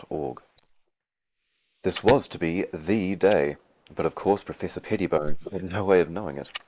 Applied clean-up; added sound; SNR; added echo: neural mask model Resemble Enhance denoiser.